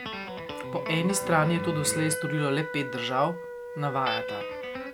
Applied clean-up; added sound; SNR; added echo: none; Wind instrument, woodwind instrument + Guitar; 5 dB; none.